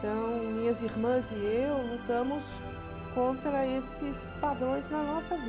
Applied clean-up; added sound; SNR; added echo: none; Musical instrument; 9 dB; none.